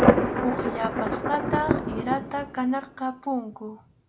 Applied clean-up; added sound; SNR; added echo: none; Thunder; -3 dB; none.